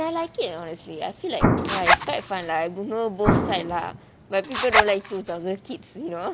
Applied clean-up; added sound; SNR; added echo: none; Explosion + Zipper (clothing); -4 dB; none.